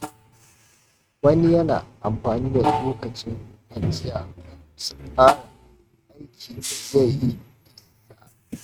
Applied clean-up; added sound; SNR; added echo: neural mask model RNNoise.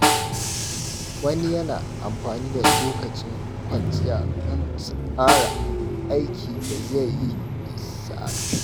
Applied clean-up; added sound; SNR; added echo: none; Bus / Engine + Snare drum; -3 dB; none.